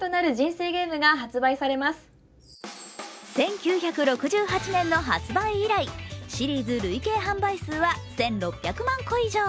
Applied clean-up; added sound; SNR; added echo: none; none; none; none.